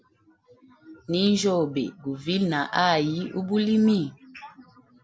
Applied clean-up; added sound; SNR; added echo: none; none; none; none.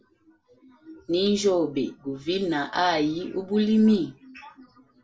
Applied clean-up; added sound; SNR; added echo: none; none; none; reverberation time 0.2 s.